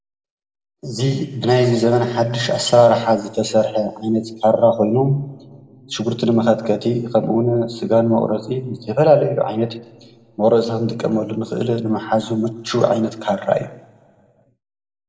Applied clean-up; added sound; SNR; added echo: none; none; none; reverberation time 1.2 s.